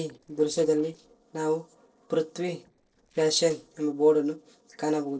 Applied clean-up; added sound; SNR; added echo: neural separator model SepFormer DNS4.